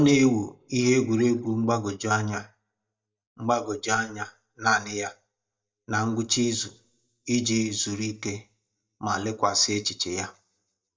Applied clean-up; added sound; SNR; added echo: neural mask model DeepFilterNet 3.